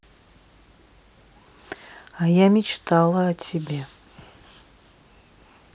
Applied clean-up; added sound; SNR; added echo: none; none; none; none.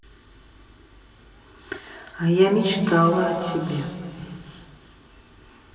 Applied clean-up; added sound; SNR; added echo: none; none; none; reverberation time 2.7 s.